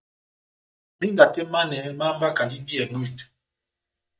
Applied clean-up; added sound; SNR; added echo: neural mask model DeepFilterNet 3.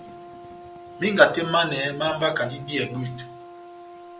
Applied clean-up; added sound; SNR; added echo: none; Brass instrument + Fireworks; 16 dB; none.